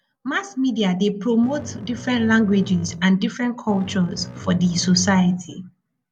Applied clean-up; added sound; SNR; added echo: none; Bass guitar; 14 dB; none.